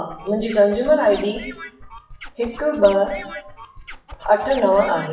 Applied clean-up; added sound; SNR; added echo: classical method WPE with log-MMSE.